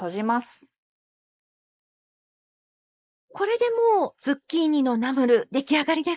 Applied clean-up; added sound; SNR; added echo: neural mask model Resemble Enhance denoiser.